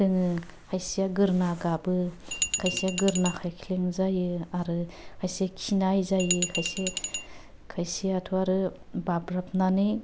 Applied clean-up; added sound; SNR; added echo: none; Glass; 3 dB; none.